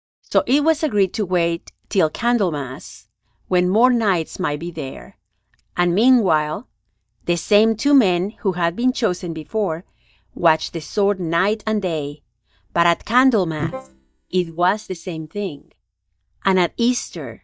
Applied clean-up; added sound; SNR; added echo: neural mask model DeepFilterNet 3.